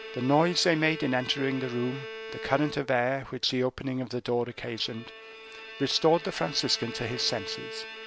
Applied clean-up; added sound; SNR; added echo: none; Bowed string instrument; 13 dB; none.